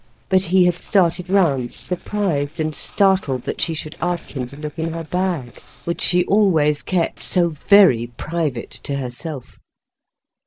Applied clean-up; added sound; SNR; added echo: neural separator model SepFormer DNS4.